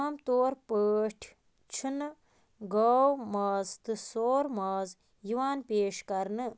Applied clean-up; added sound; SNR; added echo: none; none; none; none.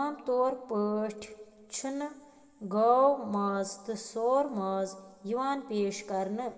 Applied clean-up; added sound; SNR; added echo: none; none; none; reverberation time 1.5 s.